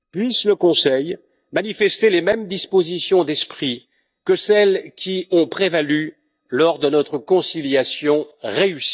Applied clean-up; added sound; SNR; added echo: neural mask model DeepFilterNet 3.